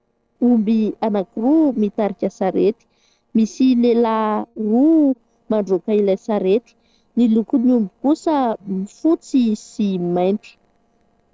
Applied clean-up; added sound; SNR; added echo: neural separator model SepFormer DNS4.